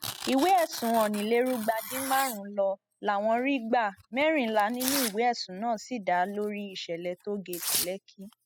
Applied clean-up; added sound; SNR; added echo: classical method spectral subtraction.